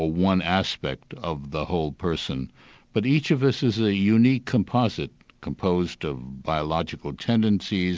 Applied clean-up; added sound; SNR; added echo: none; none; none; none.